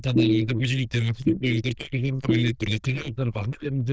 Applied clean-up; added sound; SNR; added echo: neural diffusion model UNIVERSE++.